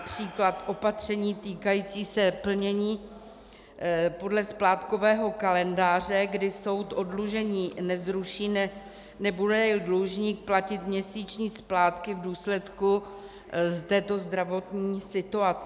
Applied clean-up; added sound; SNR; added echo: none; none; none; none.